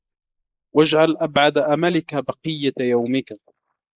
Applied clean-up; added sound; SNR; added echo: neural mask model Resemble Enhance denoiser.